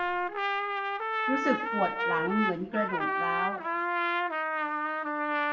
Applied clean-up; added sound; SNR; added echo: none; Trumpet; -4 dB; reverberation time 0.8 s.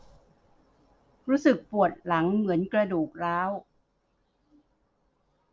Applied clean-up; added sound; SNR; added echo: none; none; none; none.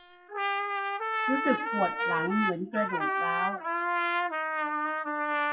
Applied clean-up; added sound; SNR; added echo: classical method WPE with log-MMSE.